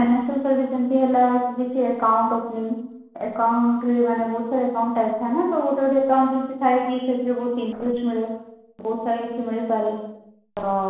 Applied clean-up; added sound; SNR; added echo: neural separator model SepFormer DNS4.